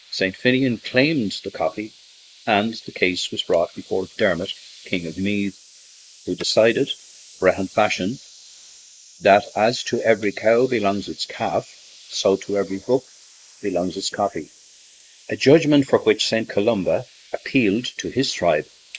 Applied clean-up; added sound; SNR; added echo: neural mask model Resemble Enhance denoiser.